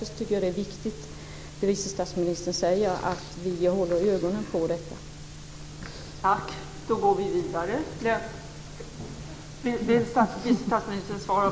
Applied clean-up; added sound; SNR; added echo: none; none; none; none.